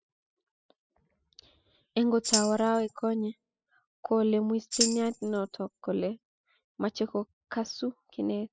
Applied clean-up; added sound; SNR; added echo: classical method spectral subtraction.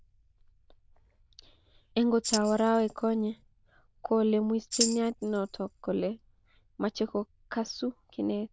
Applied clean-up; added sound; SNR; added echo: neural diffusion model UNIVERSE++.